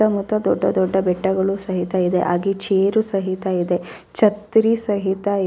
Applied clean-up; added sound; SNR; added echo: none; none; none; none.